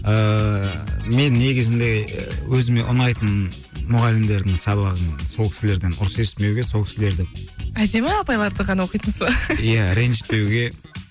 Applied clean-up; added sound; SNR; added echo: none; none; none; none.